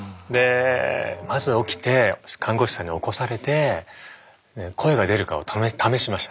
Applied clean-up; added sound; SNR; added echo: none; Musical instrument; 18 dB; none.